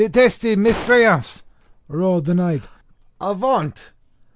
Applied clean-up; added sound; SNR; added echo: none; Gunshot, gunfire; 17 dB; none.